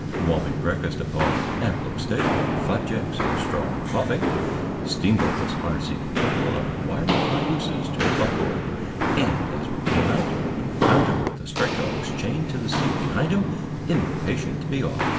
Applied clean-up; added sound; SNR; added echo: none; Walk, footsteps; -3 dB; reverberation time 1.9 s.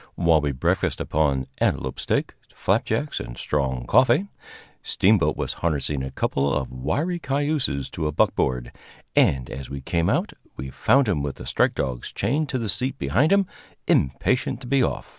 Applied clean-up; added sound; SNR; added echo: none; none; none; none.